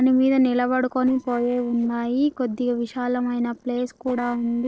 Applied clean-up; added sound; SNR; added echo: neural separator model SepFormer DNS4.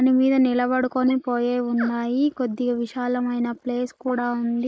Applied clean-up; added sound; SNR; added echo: neural mask model Resemble Enhance denoiser.